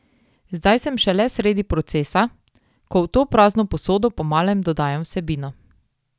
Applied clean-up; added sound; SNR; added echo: none; none; none; none.